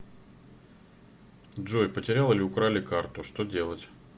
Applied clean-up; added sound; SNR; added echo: none; none; none; none.